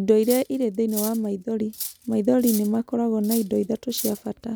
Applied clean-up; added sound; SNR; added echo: none; Cutlery, silverware; 13 dB; none.